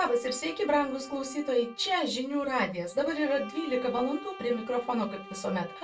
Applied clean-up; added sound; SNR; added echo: none; Bowed string instrument; 16 dB; reverberation time 0.2 s.